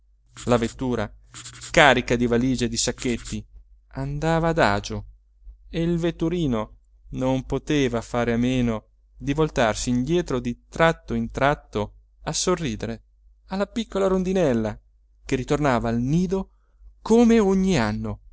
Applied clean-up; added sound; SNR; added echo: neural separator model SepFormer DNS4.